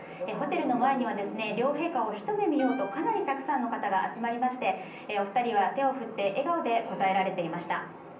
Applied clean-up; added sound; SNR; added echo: none; Wind instrument, woodwind instrument; 16 dB; reverberation time 0.6 s.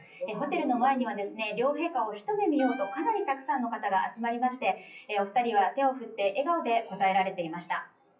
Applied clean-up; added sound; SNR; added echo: classical method WPE with log-MMSE.